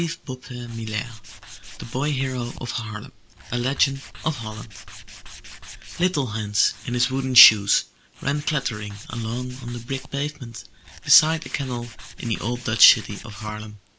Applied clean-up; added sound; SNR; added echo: neural mask model Resemble Enhance denoiser.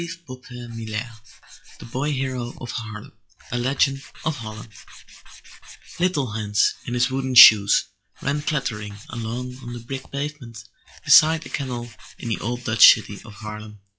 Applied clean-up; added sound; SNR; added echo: classical method log-MMSE.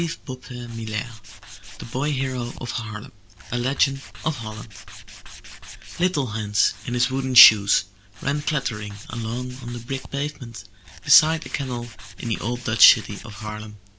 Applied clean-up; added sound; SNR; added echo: none; Tools; 15 dB; none.